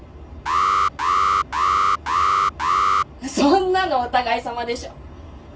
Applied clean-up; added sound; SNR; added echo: none; Alarm; -5 dB; reverberation time 0.2 s.